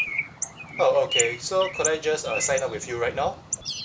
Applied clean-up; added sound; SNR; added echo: none; Bird; 5 dB; none.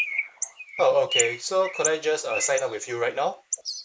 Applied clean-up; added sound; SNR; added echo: neural mask model Resemble Enhance denoiser.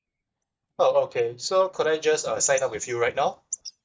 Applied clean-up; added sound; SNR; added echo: neural mask model DeepFilterNet 3.